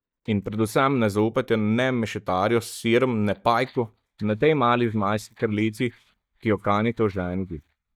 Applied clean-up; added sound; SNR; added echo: neural mask model DeepFilterNet 3.